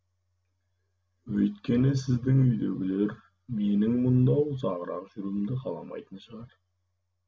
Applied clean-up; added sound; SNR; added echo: none; none; none; none.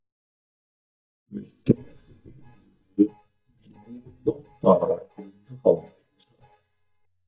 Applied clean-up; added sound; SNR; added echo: neural mask model DeepFilterNet 3.